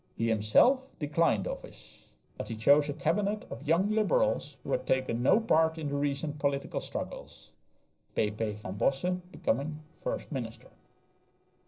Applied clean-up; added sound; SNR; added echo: neural separator model SepFormer DNS4.